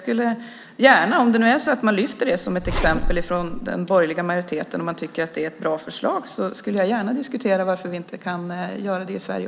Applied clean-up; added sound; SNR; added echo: none; Zipper (clothing); 2 dB; none.